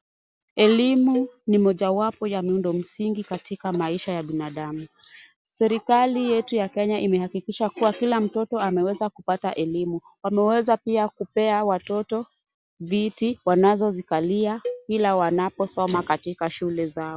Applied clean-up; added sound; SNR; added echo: none; Cowbell; 15 dB; none.